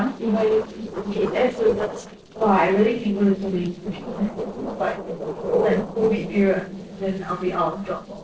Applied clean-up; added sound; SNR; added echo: neural separator model SepFormer DNS4.